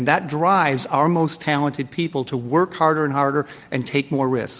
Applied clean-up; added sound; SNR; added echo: none; none; none; none.